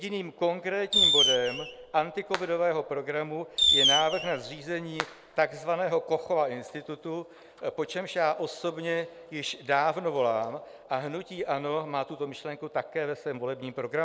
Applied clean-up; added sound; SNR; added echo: none; Fireworks; -2 dB; none.